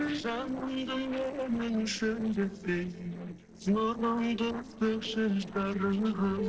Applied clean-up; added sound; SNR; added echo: neural separator model SepFormer DNS4.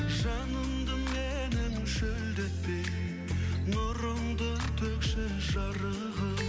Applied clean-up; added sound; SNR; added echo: none; none; none; none.